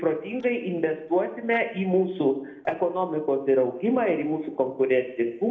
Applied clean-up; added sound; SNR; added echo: neural separator model SepFormer DNS4.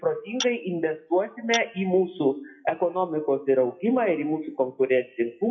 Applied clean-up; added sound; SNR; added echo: classical method WPE with log-MMSE.